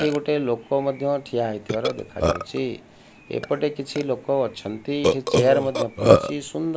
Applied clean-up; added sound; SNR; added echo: none; Burping, eructation; 1 dB; none.